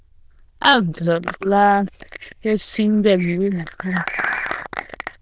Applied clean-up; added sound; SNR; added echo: neural diffusion model UNIVERSE++.